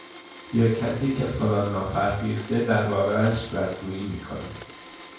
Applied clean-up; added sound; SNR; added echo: none; Domestic sounds, home sounds; 16 dB; reverberation time 0.5 s.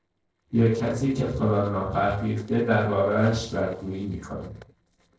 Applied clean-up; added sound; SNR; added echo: neural separator model SepFormer DNS4.